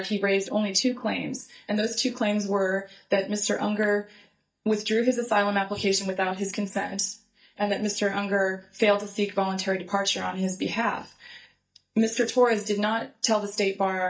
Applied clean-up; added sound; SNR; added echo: neural mask model DeepFilterNet 3.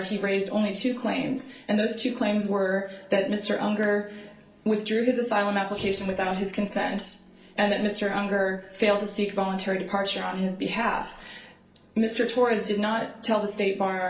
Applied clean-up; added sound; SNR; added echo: neural separator model SepFormer DNS4.